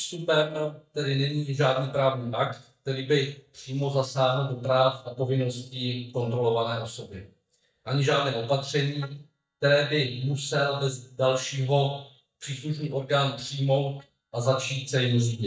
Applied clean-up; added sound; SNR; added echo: neural mask model DeepFilterNet 3.